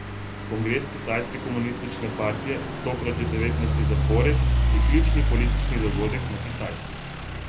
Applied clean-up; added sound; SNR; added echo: none; Idling / Truck; -5 dB; reverberation time 0.3 s.